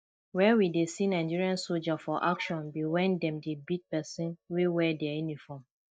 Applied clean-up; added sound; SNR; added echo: neural mask model DeepFilterNet 3.